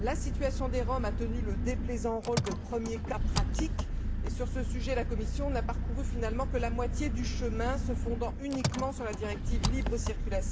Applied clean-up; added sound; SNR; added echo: none; Engine; -4 dB; reverberation time 2.4 s.